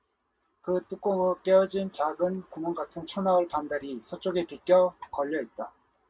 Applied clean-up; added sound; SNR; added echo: none; none; none; none.